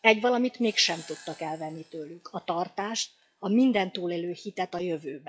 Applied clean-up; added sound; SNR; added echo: classical method log-MMSE.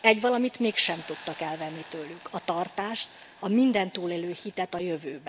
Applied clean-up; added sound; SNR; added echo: none; Hiss; 19 dB; none.